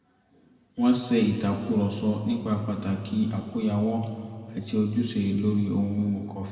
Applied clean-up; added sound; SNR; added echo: none; none; none; reverberation time 2.3 s.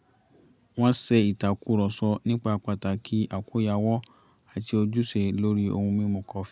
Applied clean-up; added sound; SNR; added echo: none; none; none; none.